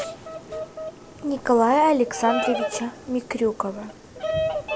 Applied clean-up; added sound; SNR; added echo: none; Bird vocalization, bird call, bird song; 6 dB; none.